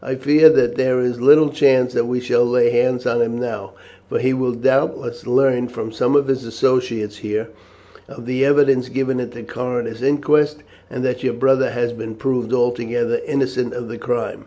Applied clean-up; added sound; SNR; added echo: none; none; none; none.